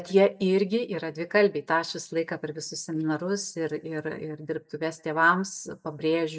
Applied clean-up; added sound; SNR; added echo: neural mask model DeepFilterNet 3.